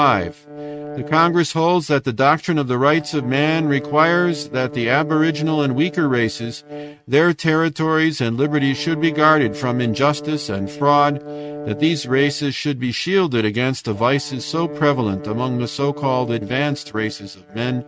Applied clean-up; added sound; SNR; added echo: neural mask model RNNoise.